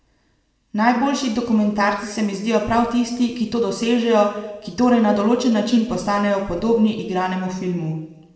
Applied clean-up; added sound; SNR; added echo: none; none; none; reverberation time 1.0 s.